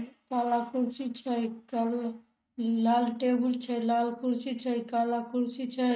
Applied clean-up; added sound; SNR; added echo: neural mask model RNNoise.